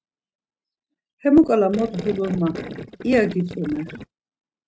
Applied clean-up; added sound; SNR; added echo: neural mask model RNNoise.